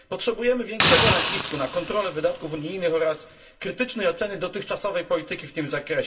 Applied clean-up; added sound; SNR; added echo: none; Hiss; 0 dB; reverberation time 0.2 s.